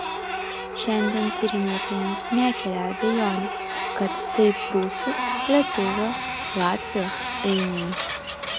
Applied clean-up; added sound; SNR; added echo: none; Printer; 2 dB; none.